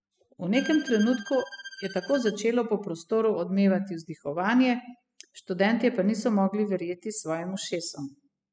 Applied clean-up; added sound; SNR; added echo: classical method spectral subtraction.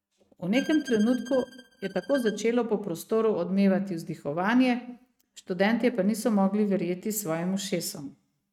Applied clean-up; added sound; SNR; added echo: neural mask model RNNoise.